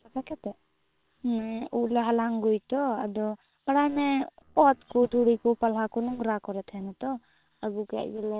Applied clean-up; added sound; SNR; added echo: neural separator model SepFormer WHAM!.